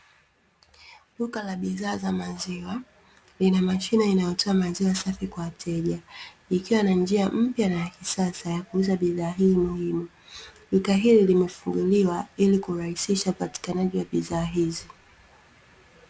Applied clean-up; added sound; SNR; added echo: none; none; none; none.